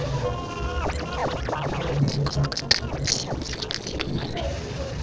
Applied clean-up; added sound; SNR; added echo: neural separator model SepFormer DNS4.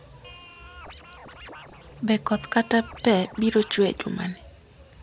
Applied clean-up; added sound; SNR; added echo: none; Scratching (performance technique); 20 dB; none.